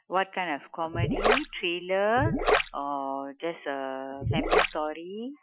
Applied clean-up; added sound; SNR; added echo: classical method Wiener filter.